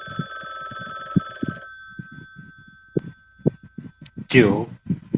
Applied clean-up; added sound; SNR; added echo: none; Telephone; 14 dB; none.